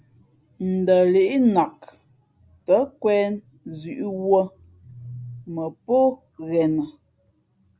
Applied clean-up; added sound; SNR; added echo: none; none; none; none.